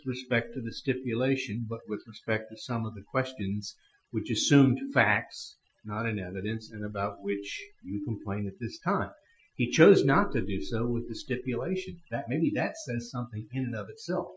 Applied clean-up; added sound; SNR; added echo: classical method Wiener filter.